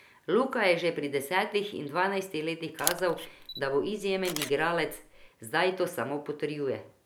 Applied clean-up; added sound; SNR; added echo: none; Camera; 9 dB; none.